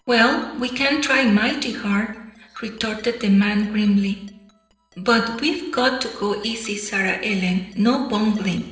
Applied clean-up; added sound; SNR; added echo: neural separator model SepFormer DNS4.